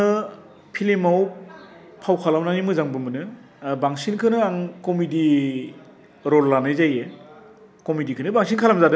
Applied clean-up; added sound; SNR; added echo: none; none; none; none.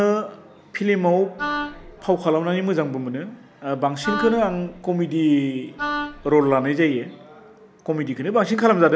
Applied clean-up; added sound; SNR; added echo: none; Wind instrument, woodwind instrument; 8 dB; none.